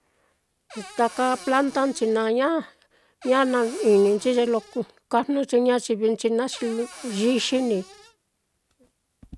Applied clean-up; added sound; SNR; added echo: none; Cupboard open or close / Door; 19 dB; none.